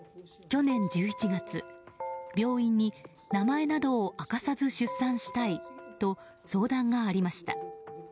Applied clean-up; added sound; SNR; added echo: none; none; none; none.